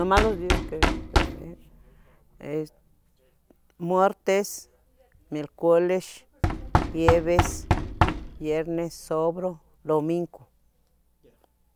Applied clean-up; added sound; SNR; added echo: none; Knock; 2 dB; none.